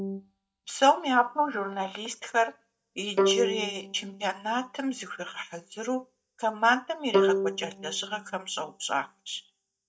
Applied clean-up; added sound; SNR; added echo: neural mask model DeepFilterNet 3.